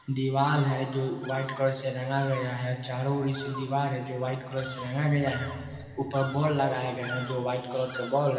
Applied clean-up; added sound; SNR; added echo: none; Bird vocalization, bird call, bird song; 16 dB; reverberation time 2.4 s.